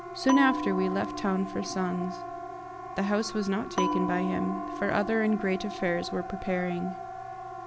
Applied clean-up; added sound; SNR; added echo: none; Siren + Bell; 6 dB; none.